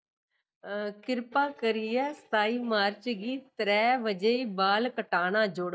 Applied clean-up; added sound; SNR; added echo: neural mask model DeepFilterNet 3.